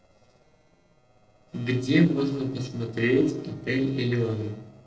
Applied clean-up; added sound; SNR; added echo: neural separator model SepFormer DNS4.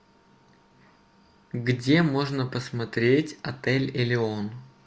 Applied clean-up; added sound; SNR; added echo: none; none; none; none.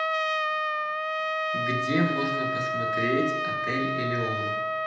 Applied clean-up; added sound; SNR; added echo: none; Trumpet; -4 dB; reverberation time 0.8 s.